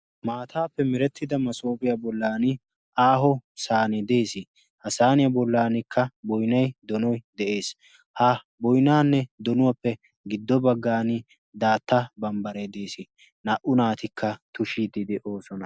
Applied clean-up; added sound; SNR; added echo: none; none; none; none.